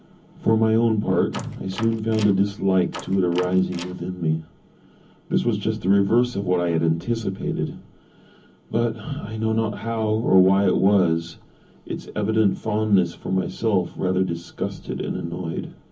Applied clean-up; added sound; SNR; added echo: none; Door; 16 dB; reverberation time 0.3 s.